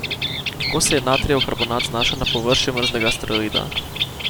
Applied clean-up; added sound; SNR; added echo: none; Bird; 2 dB; none.